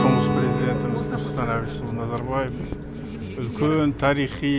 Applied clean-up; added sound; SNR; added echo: none; Guitar; 3 dB; none.